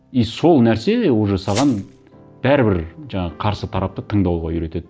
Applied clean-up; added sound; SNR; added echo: none; Glass; 17 dB; none.